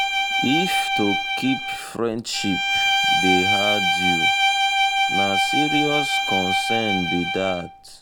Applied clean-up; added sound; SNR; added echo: none; Bowed string instrument; -5 dB; none.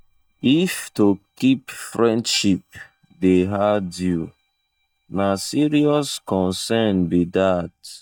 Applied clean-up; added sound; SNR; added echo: neural mask model DeepFilterNet 3.